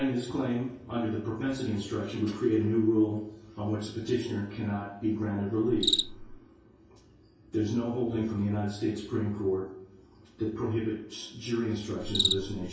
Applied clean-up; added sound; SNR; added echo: none; Cricket; 9 dB; reverberation time 0.6 s.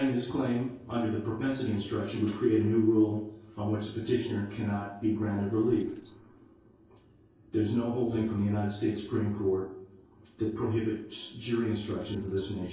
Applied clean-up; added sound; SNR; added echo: neural separator model SepFormer DNS4.